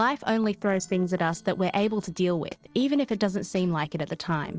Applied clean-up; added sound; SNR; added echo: neural separator model SepFormer DNS4.